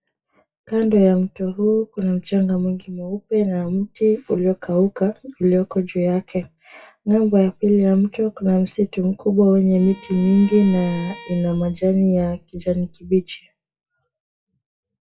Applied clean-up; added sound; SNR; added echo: classical method WPE with log-MMSE.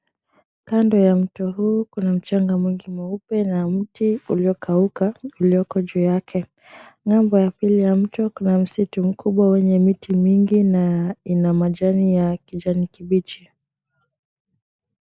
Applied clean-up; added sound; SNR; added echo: none; none; none; none.